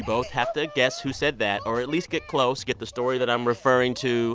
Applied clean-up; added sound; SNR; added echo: none; none; none; none.